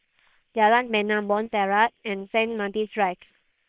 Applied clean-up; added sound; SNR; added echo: neural separator model SepFormer WHAM!.